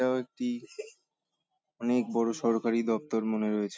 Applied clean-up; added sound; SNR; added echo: none; none; none; none.